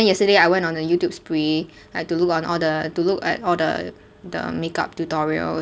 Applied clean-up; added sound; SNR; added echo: none; none; none; none.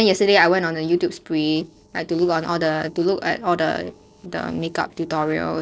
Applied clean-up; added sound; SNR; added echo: neural separator model SepFormer DNS4.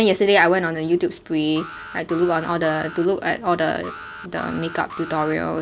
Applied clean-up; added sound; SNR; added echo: none; Alarm; 15 dB; none.